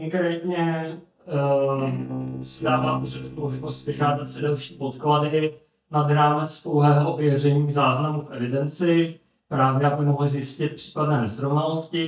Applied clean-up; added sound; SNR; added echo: neural mask model DeepFilterNet 3.